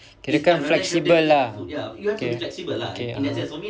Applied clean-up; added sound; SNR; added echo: none; none; none; none.